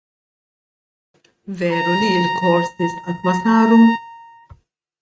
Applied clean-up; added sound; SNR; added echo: neural mask model RNNoise.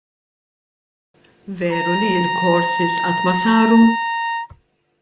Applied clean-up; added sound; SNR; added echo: none; Trumpet; 2 dB; none.